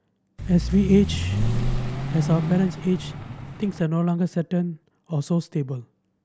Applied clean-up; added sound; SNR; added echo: none; Vehicle; 2 dB; none.